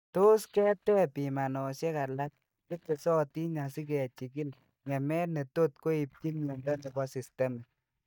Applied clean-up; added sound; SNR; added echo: neural mask model DeepFilterNet 3.